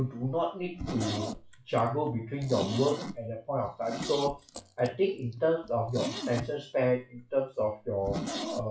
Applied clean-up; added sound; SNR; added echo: classical method WPE with log-MMSE.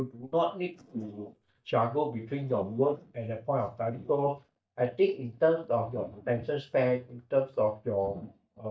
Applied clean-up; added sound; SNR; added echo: neural mask model DeepFilterNet 3.